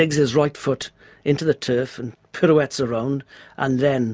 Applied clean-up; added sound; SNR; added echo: none; none; none; none.